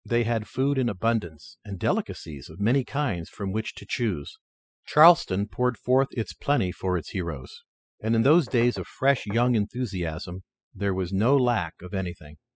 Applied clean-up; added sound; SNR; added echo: classical method spectral subtraction.